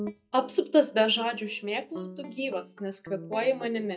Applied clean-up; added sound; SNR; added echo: neural mask model DeepFilterNet 3.